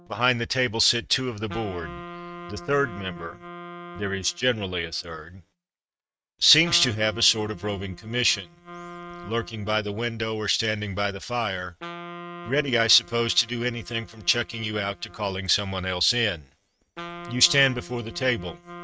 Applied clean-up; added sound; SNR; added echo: neural mask model RNNoise.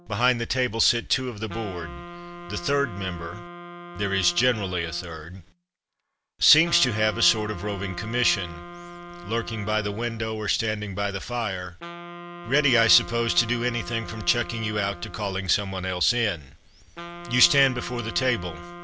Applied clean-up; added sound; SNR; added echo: none; Wind instrument, woodwind instrument; 14 dB; none.